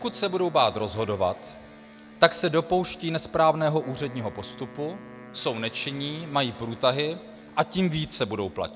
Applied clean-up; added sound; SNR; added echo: none; Electric guitar + Wind instrument, woodwind instrument; 18 dB; none.